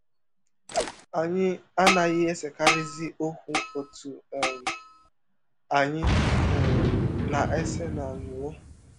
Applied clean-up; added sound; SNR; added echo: none; Boom; -1 dB; none.